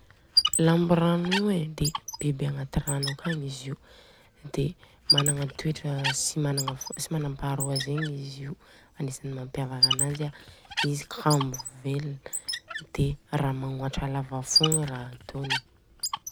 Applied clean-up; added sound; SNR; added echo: none; Squeak; 3 dB; none.